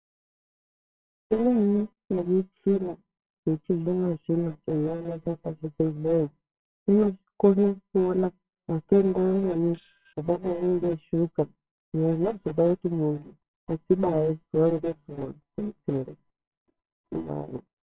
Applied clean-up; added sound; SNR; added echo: neural separator model SepFormer WHAMR!.